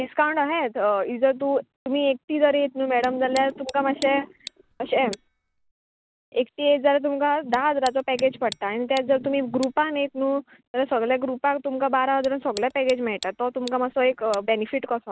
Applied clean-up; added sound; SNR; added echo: none; Tick; 20 dB; none.